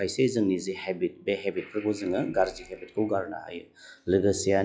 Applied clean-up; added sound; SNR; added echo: classical method log-MMSE.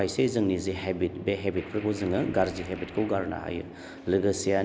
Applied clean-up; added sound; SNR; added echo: none; Gunshot, gunfire; 19 dB; none.